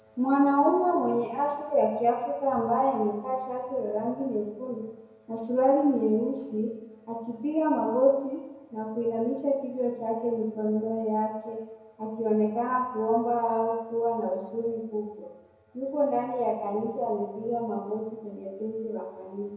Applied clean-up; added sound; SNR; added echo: none; none; none; reverberation time 1.0 s.